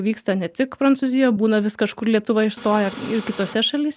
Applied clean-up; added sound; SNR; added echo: none; Printer; 15 dB; none.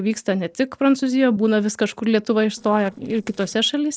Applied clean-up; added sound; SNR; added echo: neural separator model SepFormer DNS4.